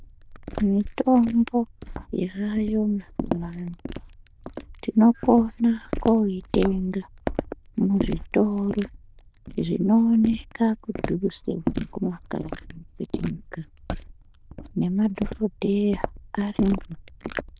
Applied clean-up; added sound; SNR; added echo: neural diffusion model UNIVERSE++.